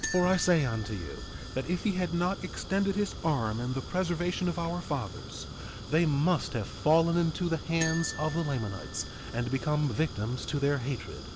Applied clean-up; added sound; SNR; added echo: none; Marimba, xylophone + Fire; 10 dB; none.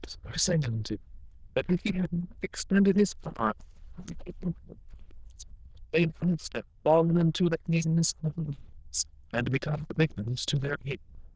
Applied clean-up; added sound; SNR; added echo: neural diffusion model UNIVERSE++.